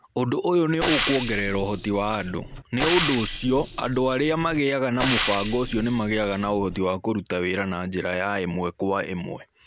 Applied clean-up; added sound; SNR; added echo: none; Frying (food); 2 dB; none.